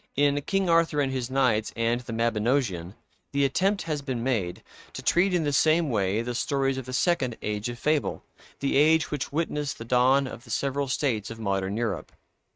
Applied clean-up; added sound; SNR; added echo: neural mask model RNNoise.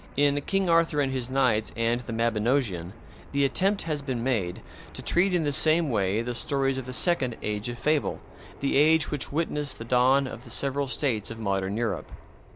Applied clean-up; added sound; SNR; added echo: none; Fixed-wing aircraft, airplane; 19 dB; none.